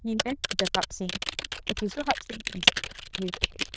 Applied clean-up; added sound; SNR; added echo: neural diffusion model UNIVERSE++.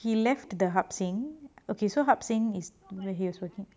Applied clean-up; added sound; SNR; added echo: none; none; none; none.